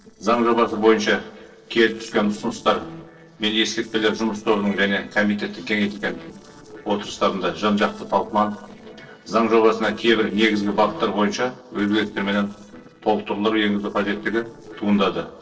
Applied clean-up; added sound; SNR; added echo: neural separator model SepFormer DNS4.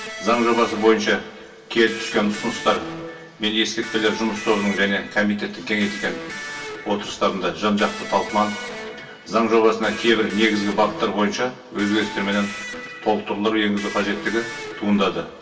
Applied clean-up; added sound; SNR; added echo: none; Electric guitar; 12 dB; reverberation time 0.2 s.